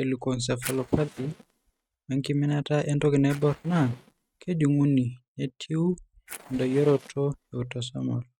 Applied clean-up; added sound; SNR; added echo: neural mask model RNNoise.